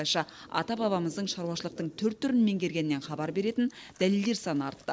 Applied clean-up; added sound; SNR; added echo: none; none; none; none.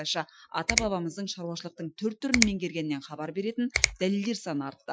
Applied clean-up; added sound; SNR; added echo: classical method Wiener filter.